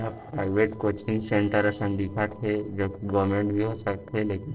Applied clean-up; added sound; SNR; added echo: neural separator model SepFormer DNS4.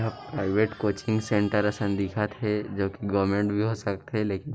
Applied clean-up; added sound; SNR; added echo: none; none; none; none.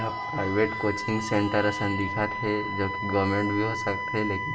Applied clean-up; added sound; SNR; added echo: none; Wind instrument, woodwind instrument; 5 dB; reverberation time 1.8 s.